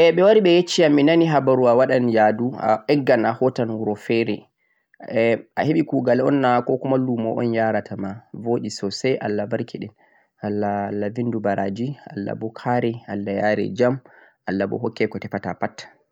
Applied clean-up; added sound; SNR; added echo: none; none; none; none.